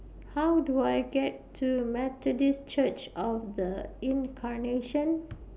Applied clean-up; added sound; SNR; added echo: none; none; none; none.